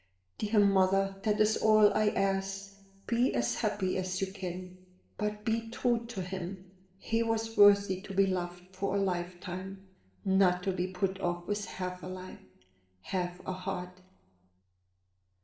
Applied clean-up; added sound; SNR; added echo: none; none; none; reverberation time 0.9 s.